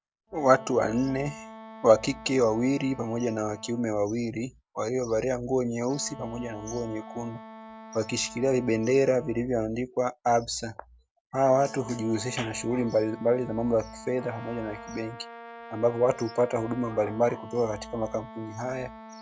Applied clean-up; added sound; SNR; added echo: none; Wind instrument, woodwind instrument + Brass instrument; 17 dB; none.